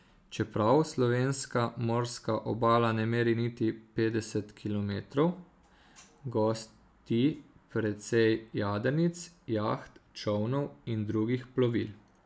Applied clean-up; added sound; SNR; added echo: none; none; none; none.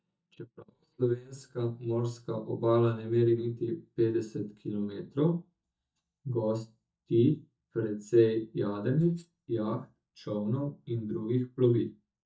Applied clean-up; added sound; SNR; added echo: neural mask model DeepFilterNet 3.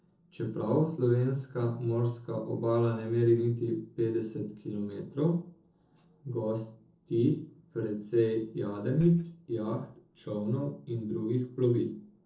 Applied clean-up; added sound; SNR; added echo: neural separator model SepFormer DNS4.